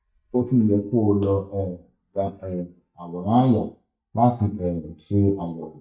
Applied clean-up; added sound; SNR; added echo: neural mask model DeepFilterNet 3.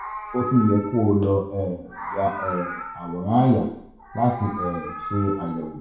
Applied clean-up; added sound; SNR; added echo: none; Meow; 11 dB; reverberation time 0.7 s.